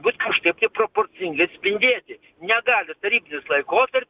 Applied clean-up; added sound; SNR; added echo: none; none; none; none.